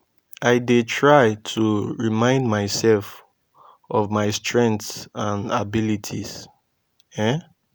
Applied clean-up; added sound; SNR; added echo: none; none; none; none.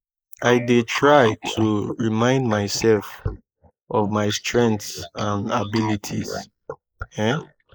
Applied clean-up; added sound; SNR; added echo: neural mask model Resemble Enhance denoiser.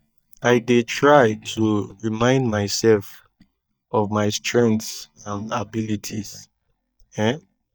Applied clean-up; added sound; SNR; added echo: neural mask model DeepFilterNet 3.